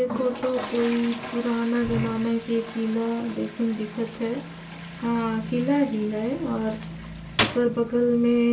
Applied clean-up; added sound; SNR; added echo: none; Toilet flush; 10 dB; reverberation time 0.2 s.